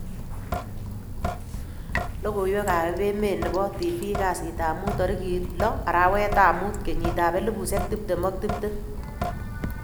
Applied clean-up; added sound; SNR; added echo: none; Drip / Sink (filling or washing); 4 dB; none.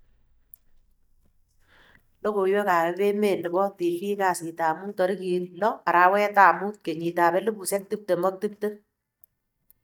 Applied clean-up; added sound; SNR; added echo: neural mask model DeepFilterNet 3.